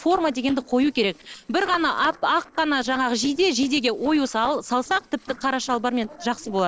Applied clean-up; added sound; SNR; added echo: neural separator model SepFormer DNS4.